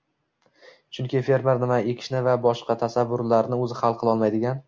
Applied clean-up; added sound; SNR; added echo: none; none; none; none.